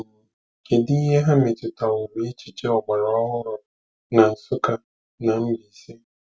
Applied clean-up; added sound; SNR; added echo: none; none; none; none.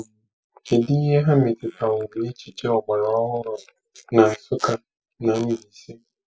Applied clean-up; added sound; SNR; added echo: neural mask model Resemble Enhance denoiser.